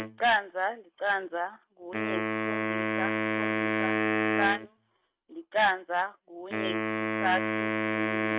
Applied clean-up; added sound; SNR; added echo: neural mask model RNNoise.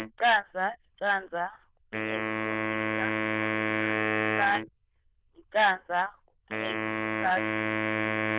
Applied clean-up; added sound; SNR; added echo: neural diffusion model UNIVERSE++.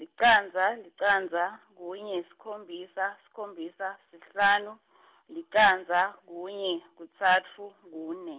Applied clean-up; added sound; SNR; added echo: none; none; none; none.